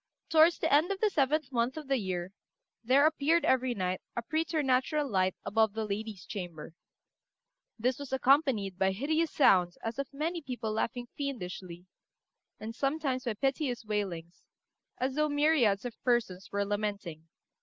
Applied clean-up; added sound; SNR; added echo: none; none; none; none.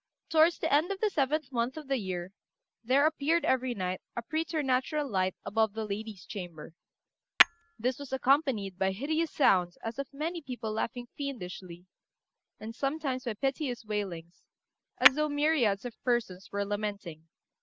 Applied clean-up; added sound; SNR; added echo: none; Tap / Hammer; 2 dB; none.